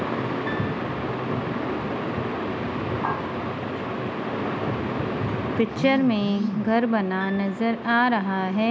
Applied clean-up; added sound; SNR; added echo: none; Piano; 19 dB; none.